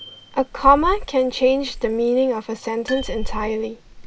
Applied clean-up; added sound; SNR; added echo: none; Bicycle bell; 10 dB; none.